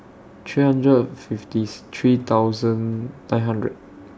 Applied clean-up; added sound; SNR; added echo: none; none; none; none.